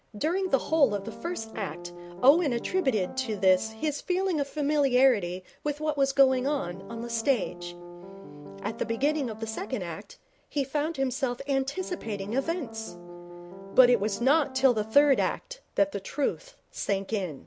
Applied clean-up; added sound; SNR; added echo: none; Piano; 14 dB; none.